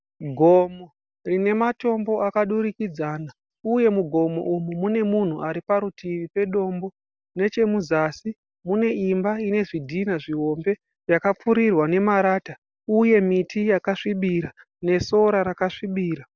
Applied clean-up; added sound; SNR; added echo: none; none; none; none.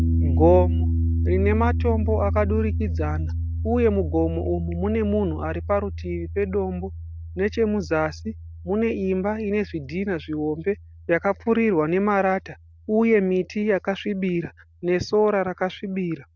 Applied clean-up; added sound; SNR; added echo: none; Piano; 4 dB; none.